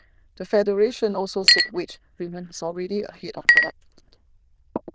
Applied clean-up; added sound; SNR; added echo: neural diffusion model UNIVERSE++.